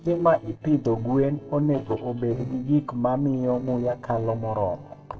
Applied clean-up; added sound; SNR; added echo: neural separator model SepFormer DNS4.